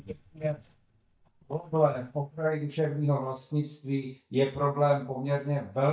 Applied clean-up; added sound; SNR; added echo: neural mask model DeepFilterNet 3.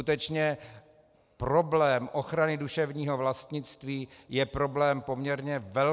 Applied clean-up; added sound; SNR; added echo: none; none; none; none.